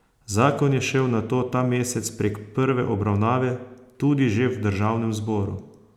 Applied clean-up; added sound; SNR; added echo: none; none; none; none.